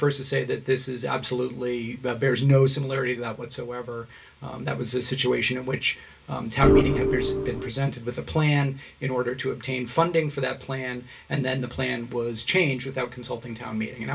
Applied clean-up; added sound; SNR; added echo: none; Organ; -5 dB; reverberation time 0.2 s.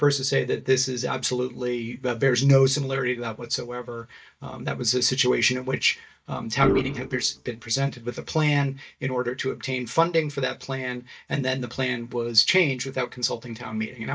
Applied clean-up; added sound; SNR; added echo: neural mask model DeepFilterNet 3.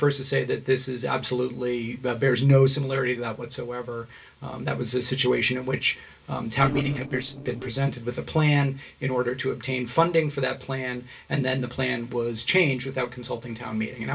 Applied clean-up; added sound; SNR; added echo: neural separator model SepFormer DNS4.